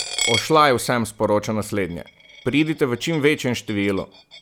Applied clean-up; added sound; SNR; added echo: none; Coin (dropping); 11 dB; none.